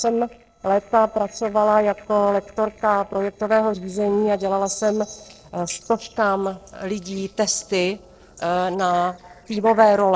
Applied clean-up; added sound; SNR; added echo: neural separator model SepFormer DNS4.